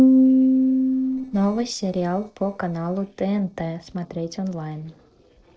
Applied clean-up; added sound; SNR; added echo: neural separator model SepFormer DNS4.